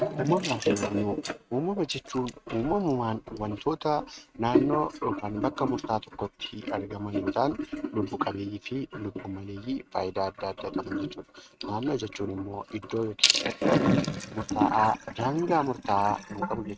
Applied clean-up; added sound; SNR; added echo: neural mask model RNNoise.